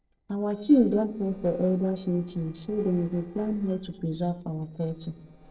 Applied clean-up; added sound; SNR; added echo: neural separator model SepFormer DNS4.